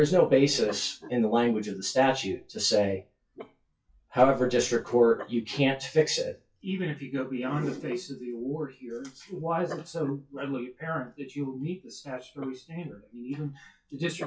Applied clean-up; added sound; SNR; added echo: classical method WPE with log-MMSE.